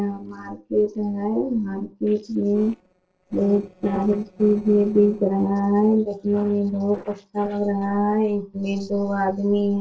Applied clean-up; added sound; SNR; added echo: neural separator model SepFormer DNS4.